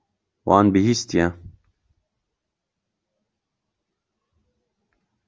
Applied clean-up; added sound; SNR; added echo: none; none; none; none.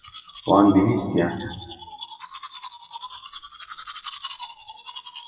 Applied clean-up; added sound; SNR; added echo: classical method WPE with log-MMSE.